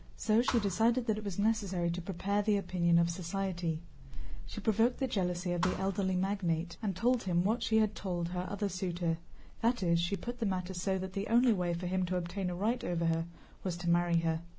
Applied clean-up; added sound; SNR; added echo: none; Thump, thud; 12 dB; none.